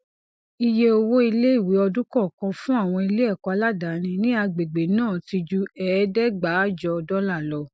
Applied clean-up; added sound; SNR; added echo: none; none; none; none.